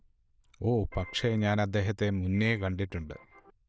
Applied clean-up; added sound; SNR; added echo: neural diffusion model UNIVERSE++.